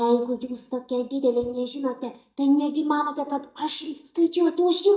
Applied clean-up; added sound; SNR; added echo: neural mask model DeepFilterNet 3.